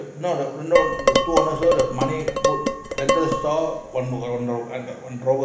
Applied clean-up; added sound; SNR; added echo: none; Dishes, pots, and pans; -1 dB; reverberation time 1.0 s.